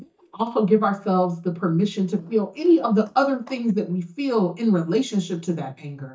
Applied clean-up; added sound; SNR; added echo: neural mask model DeepFilterNet 3.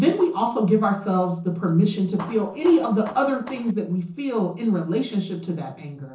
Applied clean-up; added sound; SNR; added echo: neural separator model SepFormer DNS4.